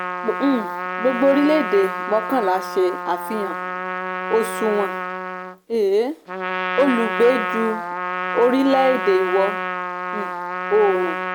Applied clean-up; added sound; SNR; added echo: none; Trumpet; 5 dB; none.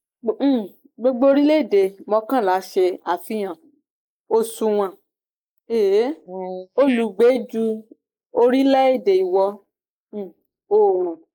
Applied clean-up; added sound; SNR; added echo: neural mask model Resemble Enhance denoiser.